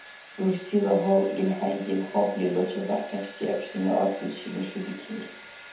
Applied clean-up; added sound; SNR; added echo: none; Domestic sounds, home sounds; 19 dB; reverberation time 0.6 s.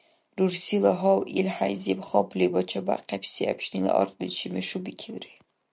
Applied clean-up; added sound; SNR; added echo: none; none; none; none.